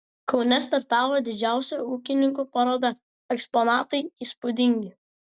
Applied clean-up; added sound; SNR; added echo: none; none; none; none.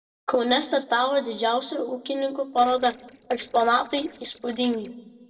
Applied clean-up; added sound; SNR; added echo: neural separator model SepFormer DNS4.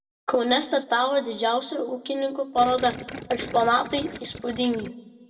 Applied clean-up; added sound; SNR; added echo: none; Gurgling; 12 dB; reverberation time 0.8 s.